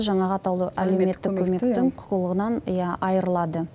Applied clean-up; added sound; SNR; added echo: none; none; none; none.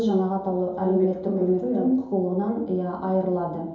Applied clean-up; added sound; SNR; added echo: none; none; none; reverberation time 2.8 s.